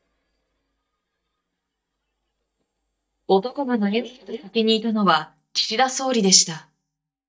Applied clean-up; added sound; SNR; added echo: neural mask model DeepFilterNet 3.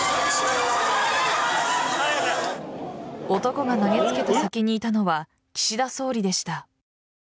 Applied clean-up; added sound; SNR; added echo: none; none; none; none.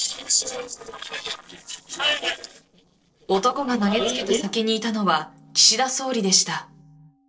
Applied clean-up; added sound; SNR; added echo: neural separator model SepFormer DNS4.